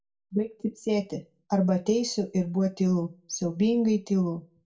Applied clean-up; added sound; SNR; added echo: none; none; none; reverberation time 0.2 s.